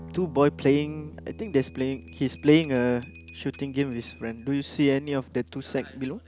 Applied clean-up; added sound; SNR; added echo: none; Bell + Guitar; 15 dB; none.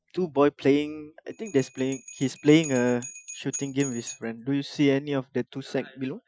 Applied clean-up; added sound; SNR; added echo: classical method Wiener filter.